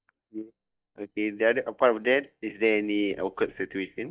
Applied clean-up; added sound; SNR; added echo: neural mask model DeepFilterNet 3.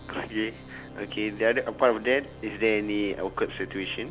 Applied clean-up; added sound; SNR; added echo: none; Organ; 16 dB; none.